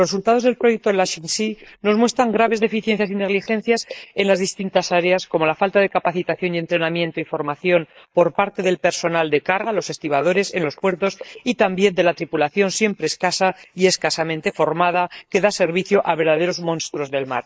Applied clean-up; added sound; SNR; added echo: neural mask model Resemble Enhance denoiser.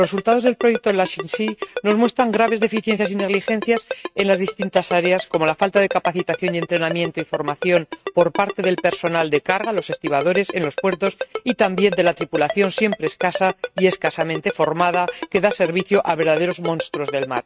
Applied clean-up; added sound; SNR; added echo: neural mask model RNNoise.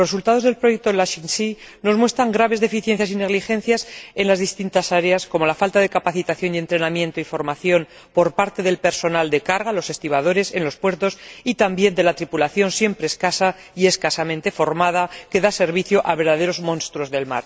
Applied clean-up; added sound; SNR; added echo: none; none; none; none.